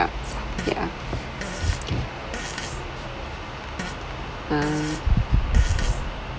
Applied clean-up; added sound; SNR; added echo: none; Fart; 14 dB; none.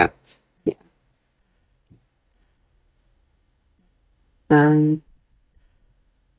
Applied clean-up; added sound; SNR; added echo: neural mask model DeepFilterNet 3.